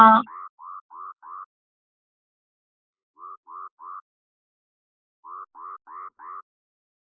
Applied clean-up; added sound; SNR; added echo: neural mask model Resemble Enhance denoiser.